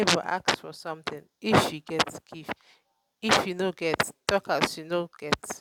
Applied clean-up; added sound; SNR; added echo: none; none; none; none.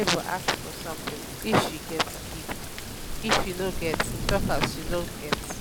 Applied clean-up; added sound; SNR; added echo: none; Thunder / Rain; 4 dB; none.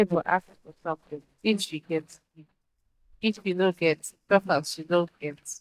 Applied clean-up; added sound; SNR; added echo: neural mask model DeepFilterNet 3.